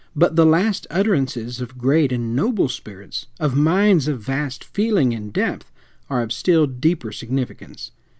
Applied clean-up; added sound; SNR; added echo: none; none; none; none.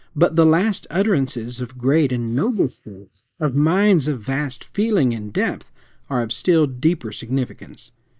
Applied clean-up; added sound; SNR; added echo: neural mask model Resemble Enhance denoiser.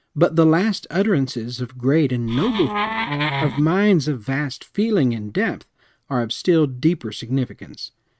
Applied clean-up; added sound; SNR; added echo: neural mask model RNNoise.